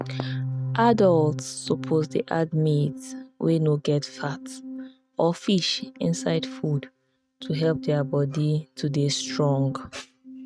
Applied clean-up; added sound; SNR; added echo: neural mask model RNNoise.